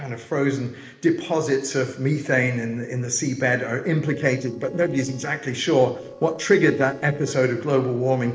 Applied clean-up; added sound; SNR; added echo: neural separator model SepFormer DNS4.